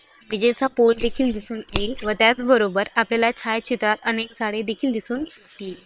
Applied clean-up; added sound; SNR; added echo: neural separator model SepFormer WHAM!.